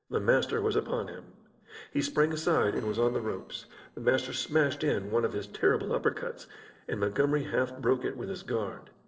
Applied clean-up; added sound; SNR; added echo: neural separator model SepFormer DNS4.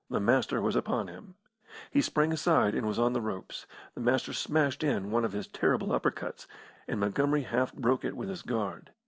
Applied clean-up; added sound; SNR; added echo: none; none; none; none.